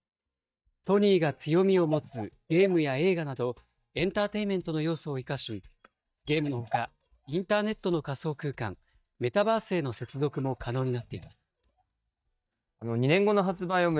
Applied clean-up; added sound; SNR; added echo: neural mask model DeepFilterNet 3.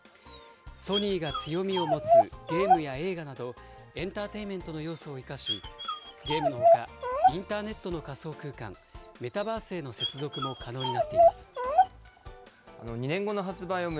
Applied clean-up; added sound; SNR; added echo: none; Dog; -5 dB; none.